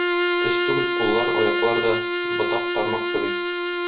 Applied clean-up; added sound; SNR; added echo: none; Bowed string instrument; -3 dB; reverberation time 0.3 s.